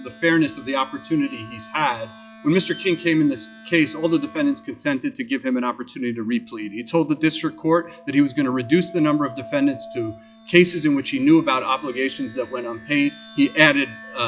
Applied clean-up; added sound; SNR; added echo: classical method log-MMSE.